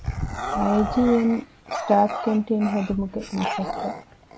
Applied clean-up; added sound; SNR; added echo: none; Bark / Growling; 7 dB; none.